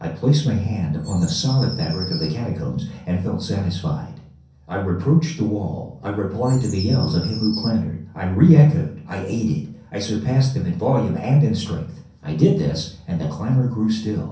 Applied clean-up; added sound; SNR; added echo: none; Bird vocalization, bird call, bird song; 16 dB; reverberation time 0.6 s.